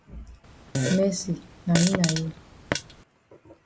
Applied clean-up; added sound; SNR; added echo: none; Fart; 3 dB; none.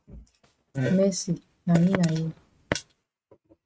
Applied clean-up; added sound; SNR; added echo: neural mask model RNNoise.